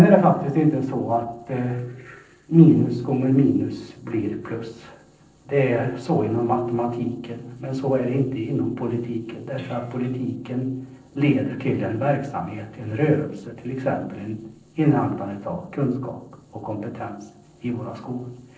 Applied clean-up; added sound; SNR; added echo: neural separator model SepFormer DNS4.